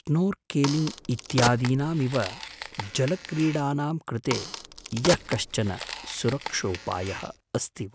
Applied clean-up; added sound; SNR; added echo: none; Crack; 8 dB; none.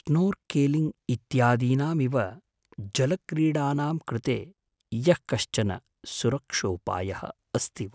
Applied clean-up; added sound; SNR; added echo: none; none; none; none.